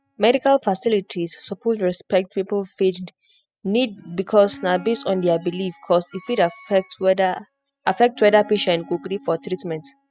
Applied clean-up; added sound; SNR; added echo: classical method spectral subtraction.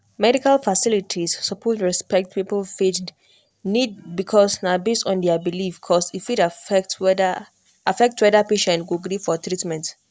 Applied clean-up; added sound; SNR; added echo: none; none; none; none.